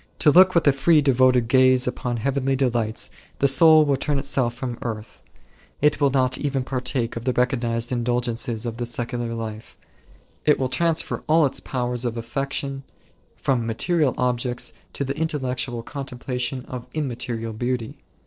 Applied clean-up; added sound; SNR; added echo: neural separator model SepFormer DNS4.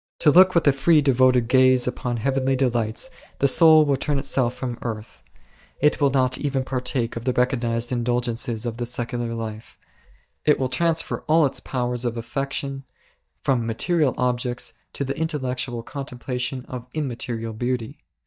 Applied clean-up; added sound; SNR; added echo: neural mask model DeepFilterNet 3.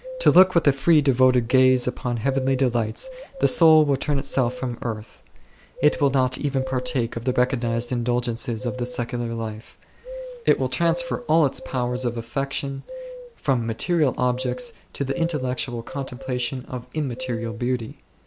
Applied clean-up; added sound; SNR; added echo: none; Bird vocalization, bird call, bird song; 15 dB; none.